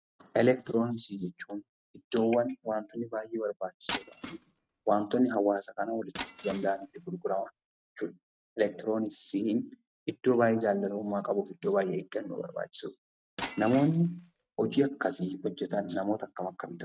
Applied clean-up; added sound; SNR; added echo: neural mask model RNNoise.